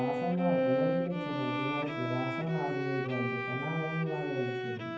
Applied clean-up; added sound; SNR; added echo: none; Bowed string instrument; -1 dB; reverberation time 0.9 s.